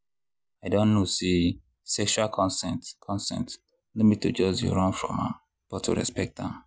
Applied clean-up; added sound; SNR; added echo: none; none; none; none.